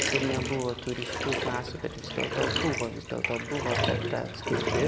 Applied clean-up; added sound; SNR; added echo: none; Bathtub (filling or washing); -1 dB; none.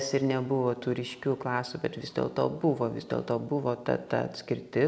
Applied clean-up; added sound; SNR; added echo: none; none; none; none.